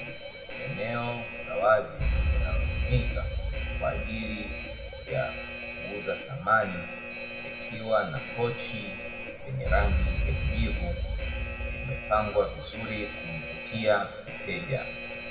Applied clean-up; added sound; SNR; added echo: none; Alarm; 1 dB; reverberation time 1.1 s.